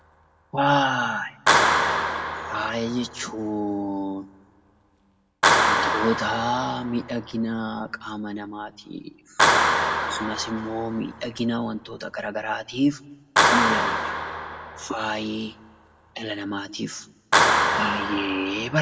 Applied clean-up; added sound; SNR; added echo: none; Clapping; -3 dB; reverberation time 0.7 s.